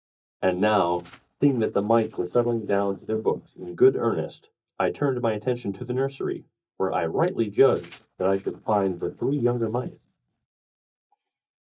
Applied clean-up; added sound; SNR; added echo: neural mask model DeepFilterNet 3.